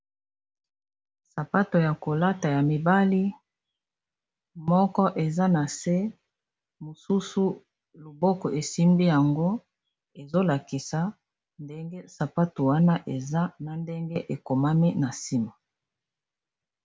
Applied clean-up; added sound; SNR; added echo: none; none; none; none.